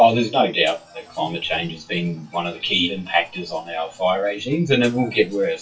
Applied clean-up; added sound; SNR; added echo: classical method WPE with log-MMSE.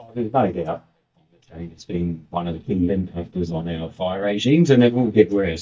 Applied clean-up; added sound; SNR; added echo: neural mask model DeepFilterNet 3.